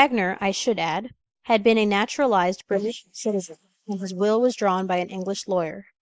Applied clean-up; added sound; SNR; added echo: neural mask model Resemble Enhance denoiser.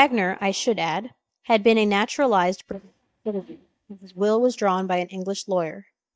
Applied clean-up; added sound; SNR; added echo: neural mask model DeepFilterNet 3.